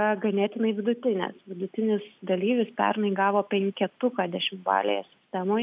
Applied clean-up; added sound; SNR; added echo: none; none; none; none.